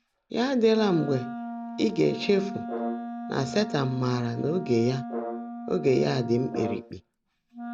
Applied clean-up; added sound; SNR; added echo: none; Wind instrument, woodwind instrument + Brass instrument; 9 dB; none.